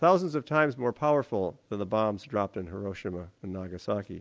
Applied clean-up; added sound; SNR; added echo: none; none; none; none.